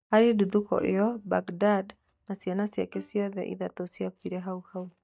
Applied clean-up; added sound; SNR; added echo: neural mask model DeepFilterNet 3.